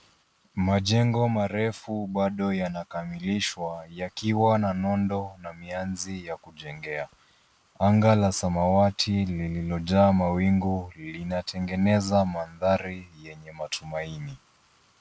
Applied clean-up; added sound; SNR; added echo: none; none; none; none.